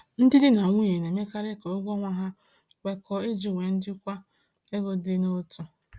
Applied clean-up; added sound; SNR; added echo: none; none; none; none.